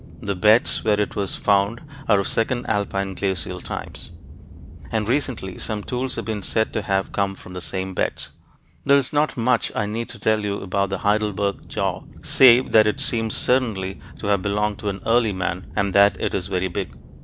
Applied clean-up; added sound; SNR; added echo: none; Aircraft; 17 dB; none.